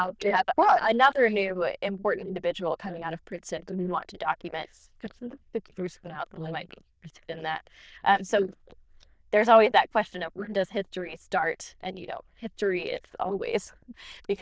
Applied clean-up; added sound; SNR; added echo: neural diffusion model UNIVERSE++.